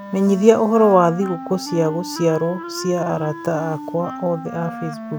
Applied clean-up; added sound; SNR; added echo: none; Wind instrument, woodwind instrument; 12 dB; none.